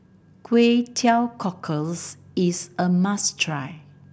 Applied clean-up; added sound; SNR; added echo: none; none; none; none.